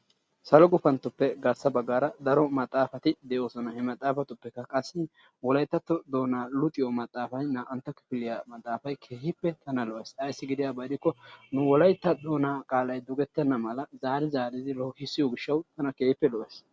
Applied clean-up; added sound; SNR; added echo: none; none; none; none.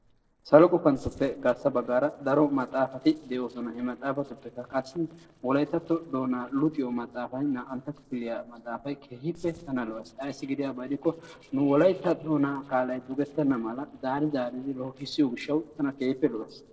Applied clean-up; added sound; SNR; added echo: neural separator model SepFormer DNS4.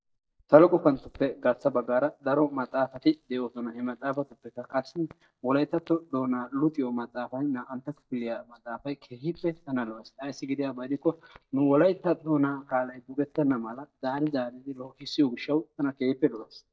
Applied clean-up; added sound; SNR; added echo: neural mask model DeepFilterNet 3.